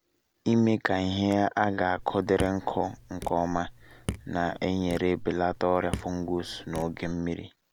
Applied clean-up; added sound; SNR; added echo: none; Raindrop / Drip; 12 dB; none.